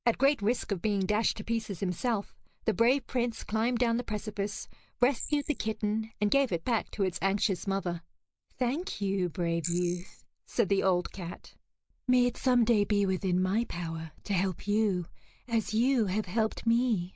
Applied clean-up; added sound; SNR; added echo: neural mask model Resemble Enhance denoiser.